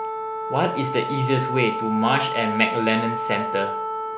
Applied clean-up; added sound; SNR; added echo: none; Wind instrument, woodwind instrument; 3 dB; none.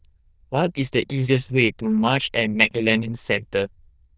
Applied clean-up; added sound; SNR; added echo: neural diffusion model UNIVERSE++.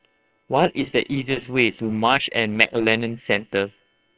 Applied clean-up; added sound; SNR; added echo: neural separator model SepFormer WHAM!.